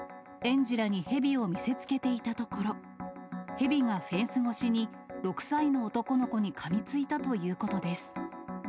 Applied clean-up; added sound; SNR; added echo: none; none; none; none.